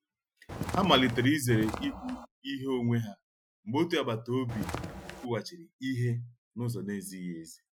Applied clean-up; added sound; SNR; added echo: classical method Wiener filter.